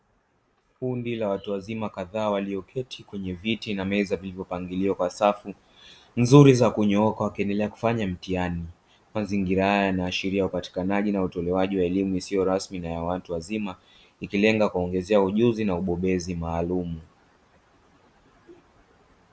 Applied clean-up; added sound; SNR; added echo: neural mask model Resemble Enhance denoiser.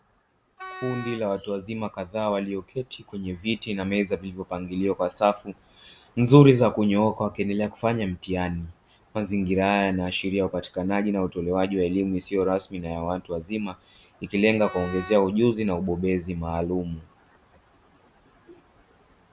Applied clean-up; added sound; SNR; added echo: none; Wind instrument, woodwind instrument; 16 dB; none.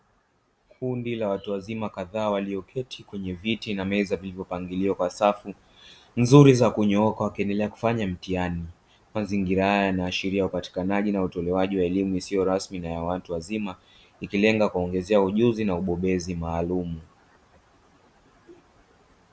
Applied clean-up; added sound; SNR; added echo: none; none; none; none.